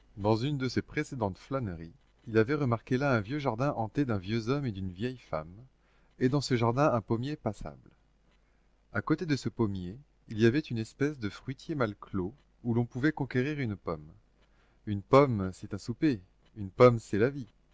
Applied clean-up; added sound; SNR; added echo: none; none; none; none.